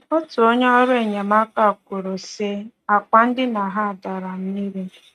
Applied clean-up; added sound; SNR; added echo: neural mask model RNNoise.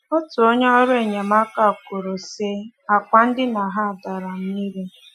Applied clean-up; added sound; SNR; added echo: classical method Wiener filter.